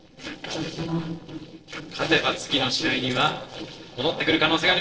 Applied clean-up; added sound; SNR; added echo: neural separator model SepFormer DNS4.